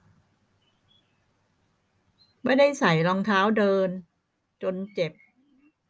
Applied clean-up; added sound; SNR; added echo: none; none; none; none.